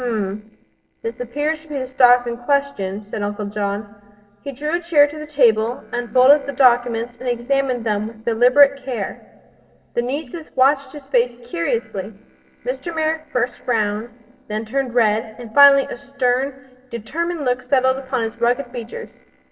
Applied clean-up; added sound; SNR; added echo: neural separator model SepFormer DNS4.